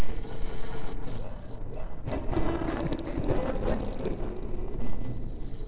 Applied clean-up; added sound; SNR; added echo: neural separator model SepFormer DNS4.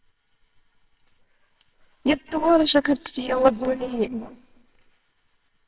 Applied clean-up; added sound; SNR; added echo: neural separator model SepFormer WHAMR!.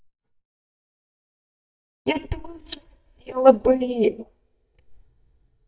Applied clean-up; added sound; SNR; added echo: neural mask model DeepFilterNet 3.